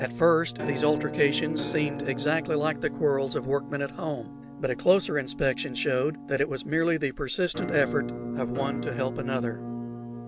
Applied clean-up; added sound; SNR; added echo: none; Musical instrument; 7 dB; none.